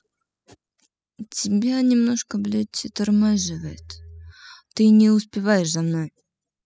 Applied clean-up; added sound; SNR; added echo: classical method spectral subtraction.